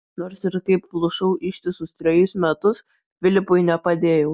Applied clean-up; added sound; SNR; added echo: none; none; none; none.